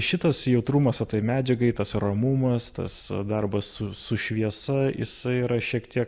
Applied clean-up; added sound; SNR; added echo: none; none; none; none.